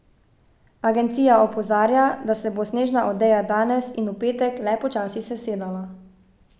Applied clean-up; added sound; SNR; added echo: none; none; none; none.